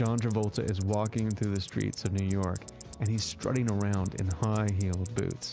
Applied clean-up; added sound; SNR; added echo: none; Tick-tock; 19 dB; none.